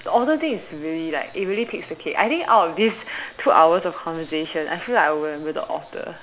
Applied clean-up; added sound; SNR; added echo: none; none; none; none.